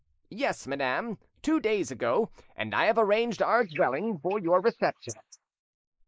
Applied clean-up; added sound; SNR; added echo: neural mask model Resemble Enhance denoiser.